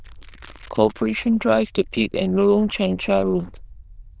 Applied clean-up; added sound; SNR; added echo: neural diffusion model UNIVERSE++.